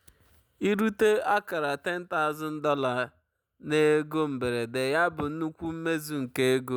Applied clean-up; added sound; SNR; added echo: none; none; none; none.